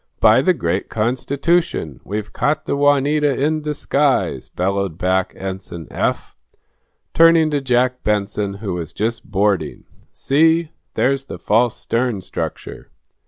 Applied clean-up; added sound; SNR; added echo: none; none; none; none.